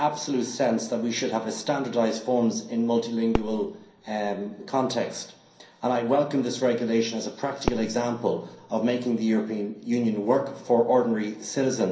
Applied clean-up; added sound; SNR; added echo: none; Fireworks; 15 dB; reverberation time 0.6 s.